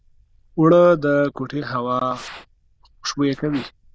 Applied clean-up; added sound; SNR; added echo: neural diffusion model UNIVERSE++.